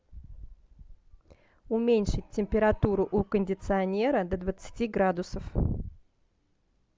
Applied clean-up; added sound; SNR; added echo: none; none; none; none.